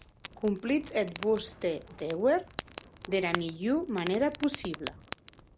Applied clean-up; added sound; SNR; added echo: none; Fire; 13 dB; none.